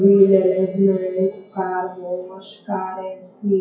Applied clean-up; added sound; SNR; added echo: classical method WPE with log-MMSE.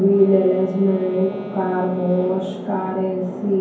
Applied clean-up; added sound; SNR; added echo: none; Wind instrument, woodwind instrument; 19 dB; reverberation time 0.9 s.